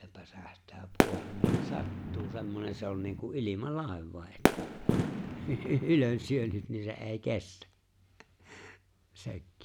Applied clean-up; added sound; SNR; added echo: none; Fireworks; -3 dB; none.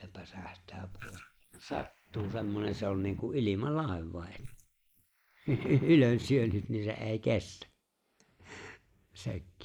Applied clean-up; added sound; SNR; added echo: neural mask model Resemble Enhance denoiser.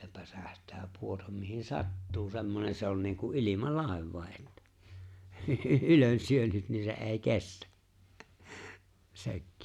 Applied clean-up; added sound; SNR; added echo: none; none; none; none.